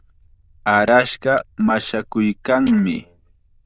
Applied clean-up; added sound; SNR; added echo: neural diffusion model UNIVERSE++.